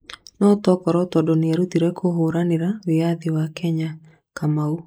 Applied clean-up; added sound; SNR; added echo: neural mask model Resemble Enhance denoiser.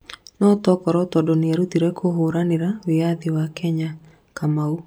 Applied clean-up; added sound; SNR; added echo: none; none; none; none.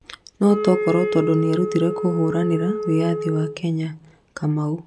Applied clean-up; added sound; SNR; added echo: none; Wind instrument, woodwind instrument; 5 dB; none.